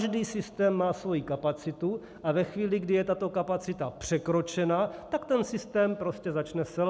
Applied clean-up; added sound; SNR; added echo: none; none; none; none.